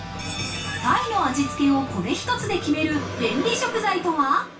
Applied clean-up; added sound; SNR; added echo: none; none; none; reverberation time 0.3 s.